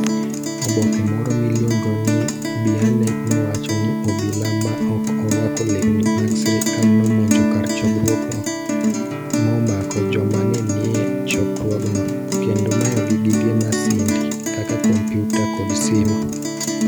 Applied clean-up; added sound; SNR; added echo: none; Guitar; -3 dB; none.